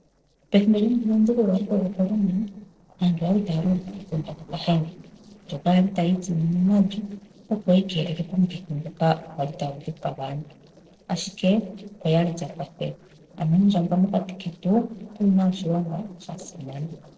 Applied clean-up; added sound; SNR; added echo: neural separator model SepFormer DNS4.